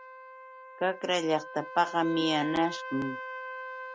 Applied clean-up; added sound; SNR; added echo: none; Trumpet; 10 dB; none.